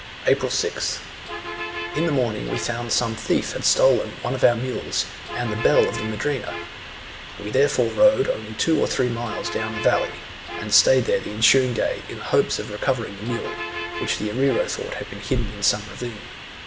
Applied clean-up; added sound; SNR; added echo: none; Bus; 11 dB; reverberation time 0.7 s.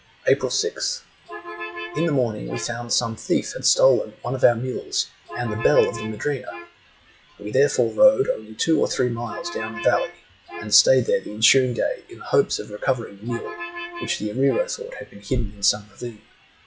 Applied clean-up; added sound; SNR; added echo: classical method WPE with log-MMSE.